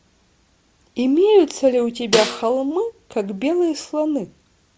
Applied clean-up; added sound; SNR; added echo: none; Snare drum; 7 dB; none.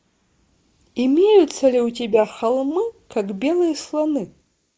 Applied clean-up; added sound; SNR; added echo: neural mask model Resemble Enhance denoiser.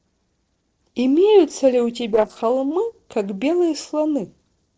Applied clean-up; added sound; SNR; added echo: neural separator model SepFormer DNS4.